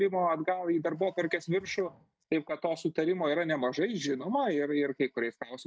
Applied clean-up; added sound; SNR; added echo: neural mask model DeepFilterNet 3.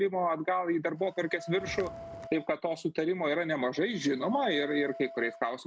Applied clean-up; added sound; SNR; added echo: none; Walk, footsteps + Wind instrument, woodwind instrument; 16 dB; none.